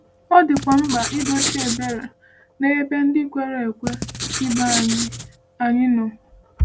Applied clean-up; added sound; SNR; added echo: none; Writing; 1 dB; none.